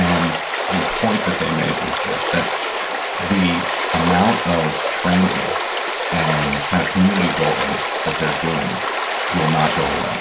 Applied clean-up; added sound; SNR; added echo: none; Stream; 0 dB; reverberation time 0.3 s.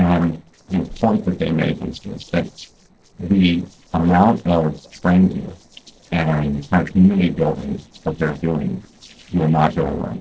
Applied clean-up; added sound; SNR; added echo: neural separator model SepFormer DNS4.